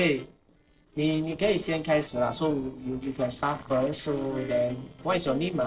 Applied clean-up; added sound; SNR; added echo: neural separator model SepFormer DNS4.